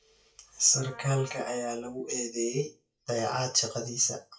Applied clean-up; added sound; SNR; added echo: classical method WPE with log-MMSE.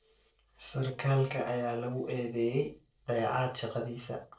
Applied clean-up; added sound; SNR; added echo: neural separator model SepFormer DNS4.